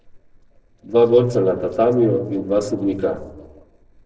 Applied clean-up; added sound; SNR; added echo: neural separator model SepFormer DNS4.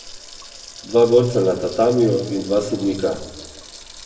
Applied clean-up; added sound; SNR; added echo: none; Sink (filling or washing) / Water tap, faucet; 19 dB; reverberation time 1.0 s.